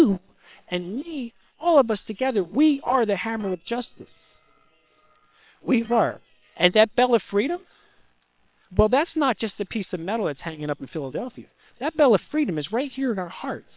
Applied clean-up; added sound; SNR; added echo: neural separator model SepFormer WHAM!.